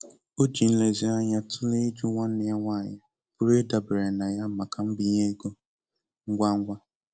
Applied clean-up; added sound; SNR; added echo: none; none; none; none.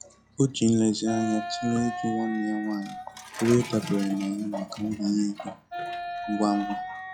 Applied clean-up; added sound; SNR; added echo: classical method log-MMSE.